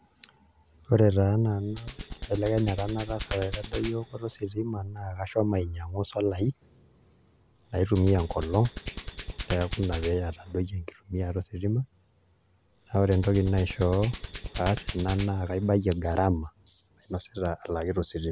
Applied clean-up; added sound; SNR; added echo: none; Hands; 11 dB; none.